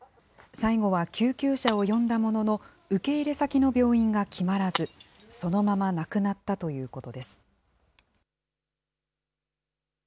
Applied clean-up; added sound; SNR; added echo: none; Shatter; 16 dB; none.